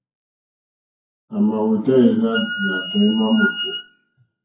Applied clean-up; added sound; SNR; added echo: classical method WPE with log-MMSE.